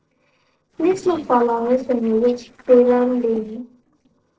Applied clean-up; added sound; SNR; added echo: neural separator model SepFormer DNS4.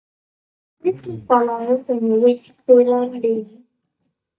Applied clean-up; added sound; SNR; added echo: neural mask model DeepFilterNet 3.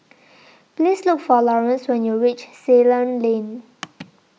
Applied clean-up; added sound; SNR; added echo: none; none; none; none.